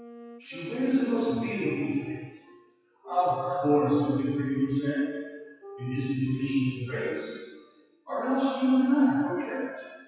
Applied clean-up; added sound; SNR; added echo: classical method WPE with log-MMSE.